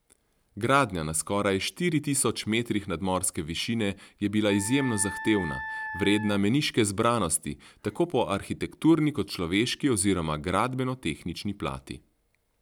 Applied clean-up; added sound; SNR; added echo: none; Wind instrument, woodwind instrument; 10 dB; none.